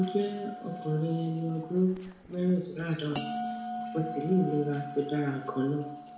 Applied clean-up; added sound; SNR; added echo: none; Bell; 10 dB; reverberation time 0.6 s.